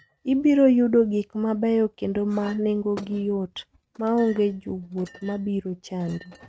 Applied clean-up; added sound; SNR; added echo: neural mask model RNNoise.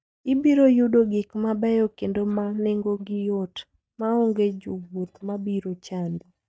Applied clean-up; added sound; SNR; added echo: neural mask model DeepFilterNet 3.